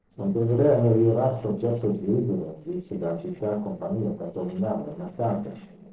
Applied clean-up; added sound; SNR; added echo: neural separator model SepFormer DNS4.